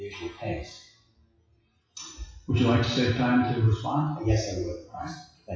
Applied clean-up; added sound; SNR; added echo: classical method WPE with log-MMSE.